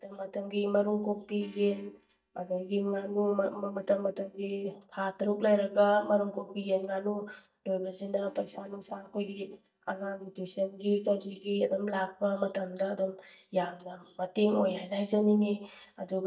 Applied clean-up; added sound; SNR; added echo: neural mask model DeepFilterNet 3.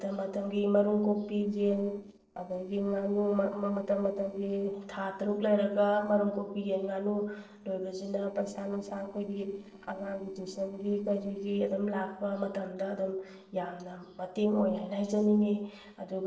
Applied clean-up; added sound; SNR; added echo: neural separator model SepFormer DNS4.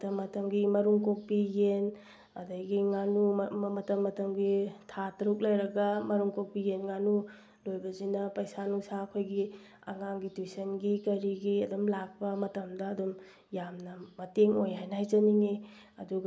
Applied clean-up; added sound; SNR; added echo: none; none; none; none.